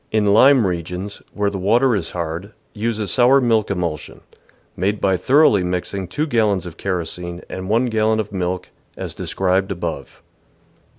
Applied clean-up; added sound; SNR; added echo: none; none; none; none.